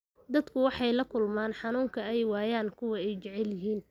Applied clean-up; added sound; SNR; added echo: none; none; none; none.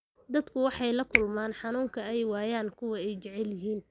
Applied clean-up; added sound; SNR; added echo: none; Finger snapping; 3 dB; none.